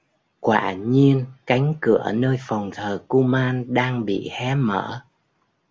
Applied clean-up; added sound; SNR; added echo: none; none; none; none.